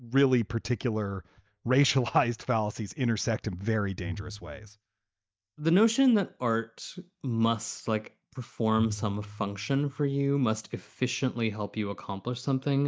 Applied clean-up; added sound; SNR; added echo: neural mask model DeepFilterNet 3.